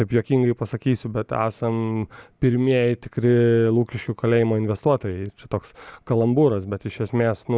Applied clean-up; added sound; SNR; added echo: none; none; none; none.